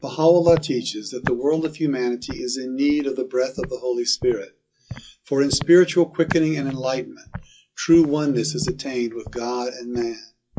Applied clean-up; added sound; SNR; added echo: classical method WPE with log-MMSE.